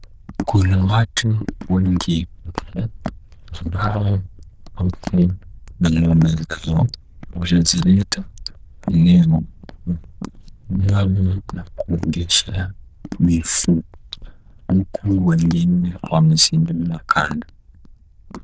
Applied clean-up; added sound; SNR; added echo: neural diffusion model UNIVERSE++.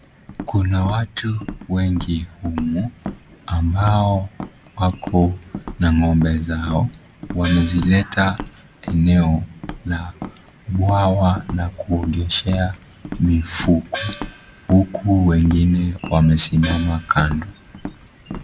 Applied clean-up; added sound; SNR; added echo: none; Gong + Walk, footsteps; 14 dB; none.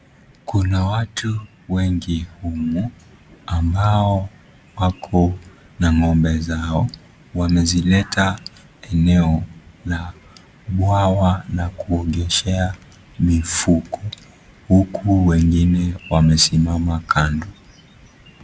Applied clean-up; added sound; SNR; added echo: none; none; none; none.